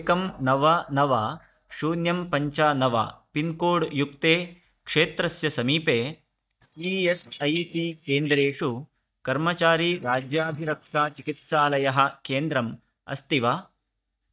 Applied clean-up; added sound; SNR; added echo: neural mask model DeepFilterNet 3.